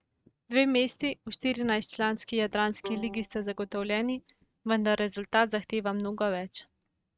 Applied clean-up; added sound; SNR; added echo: neural mask model RNNoise.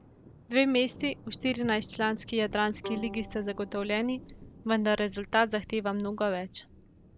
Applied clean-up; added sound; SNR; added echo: none; Thunder + Bowed string instrument; 16 dB; none.